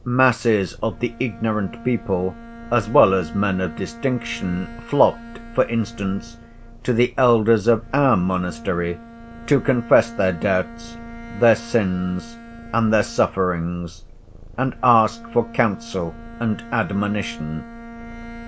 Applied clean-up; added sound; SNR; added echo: none; Bowed string instrument + Purr; 16 dB; none.